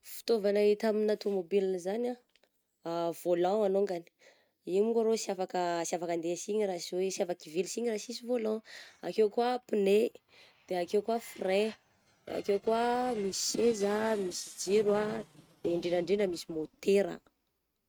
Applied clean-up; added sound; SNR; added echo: neural mask model RNNoise.